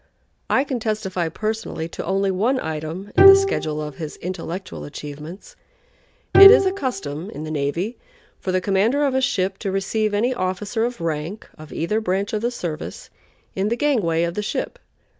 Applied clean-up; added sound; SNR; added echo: none; Bowed string instrument; -2 dB; none.